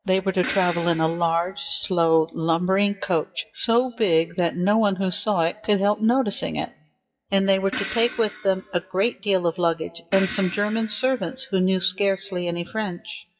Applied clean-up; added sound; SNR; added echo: classical method WPE with log-MMSE.